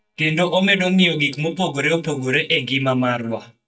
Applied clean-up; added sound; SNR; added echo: neural mask model DeepFilterNet 3.